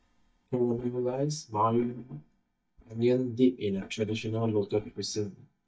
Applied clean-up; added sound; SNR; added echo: neural mask model DeepFilterNet 3.